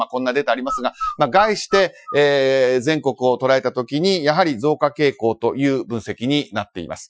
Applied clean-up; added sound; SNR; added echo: classical method Wiener filter.